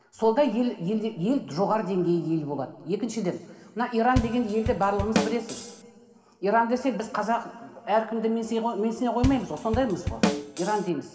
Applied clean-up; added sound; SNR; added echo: none; Drum kit; 3 dB; reverberation time 2.1 s.